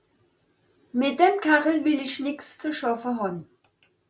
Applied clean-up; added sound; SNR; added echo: none; none; none; none.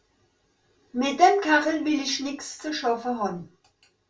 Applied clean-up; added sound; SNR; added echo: none; none; none; reverberation time 0.2 s.